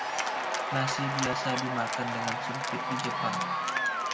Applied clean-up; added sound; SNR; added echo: none; Applause / Cheering; -4 dB; none.